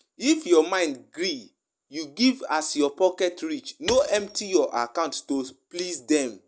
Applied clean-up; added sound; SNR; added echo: none; Shatter / Crushing; 15 dB; none.